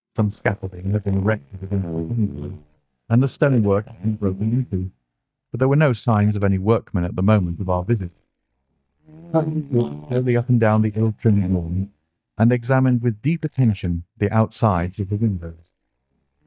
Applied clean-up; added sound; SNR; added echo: neural mask model DeepFilterNet 3.